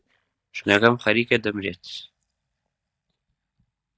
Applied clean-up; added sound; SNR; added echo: neural mask model DeepFilterNet 3.